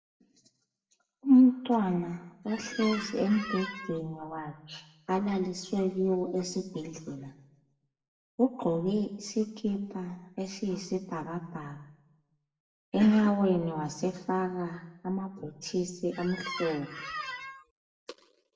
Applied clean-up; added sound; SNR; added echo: none; Squeak; 9 dB; reverberation time 0.7 s.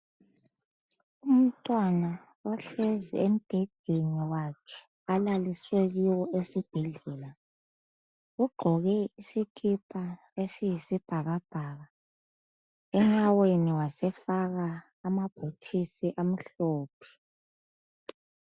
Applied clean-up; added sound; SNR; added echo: none; none; none; none.